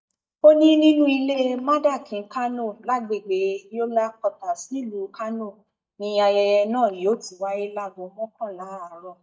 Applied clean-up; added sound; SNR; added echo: neural mask model DeepFilterNet 3.